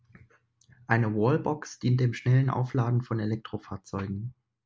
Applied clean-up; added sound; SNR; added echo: none; none; none; none.